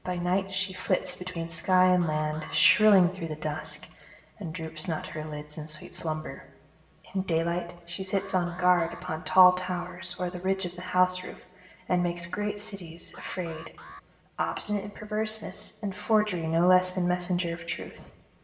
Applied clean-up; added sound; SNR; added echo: none; Alarm; 19 dB; reverberation time 0.9 s.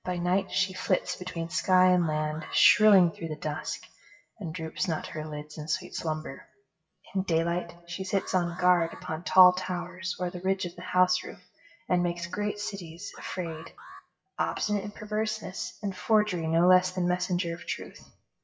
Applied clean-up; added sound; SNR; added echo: classical method WPE with log-MMSE.